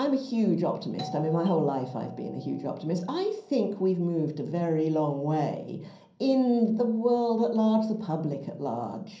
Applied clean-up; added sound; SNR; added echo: none; Doorbell; 18 dB; reverberation time 0.6 s.